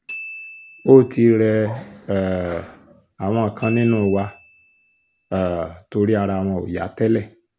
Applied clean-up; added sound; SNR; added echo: none; Bark + Glockenspiel; 20 dB; none.